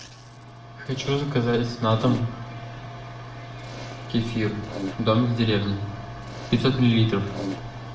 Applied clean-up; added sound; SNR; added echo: none; Fart; 12 dB; reverberation time 0.6 s.